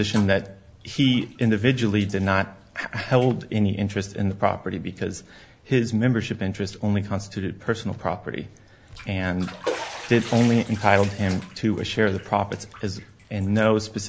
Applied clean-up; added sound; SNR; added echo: none; Bathtub (filling or washing); 18 dB; none.